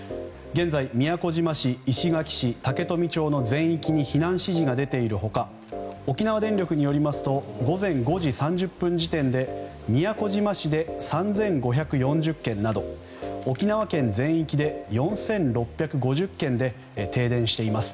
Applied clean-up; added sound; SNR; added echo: none; none; none; none.